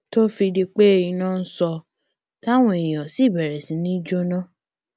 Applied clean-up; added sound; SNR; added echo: none; none; none; none.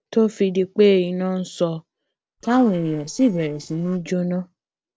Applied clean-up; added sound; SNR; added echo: neural separator model SepFormer DNS4.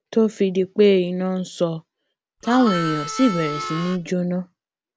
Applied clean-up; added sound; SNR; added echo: none; Harmonica; 7 dB; none.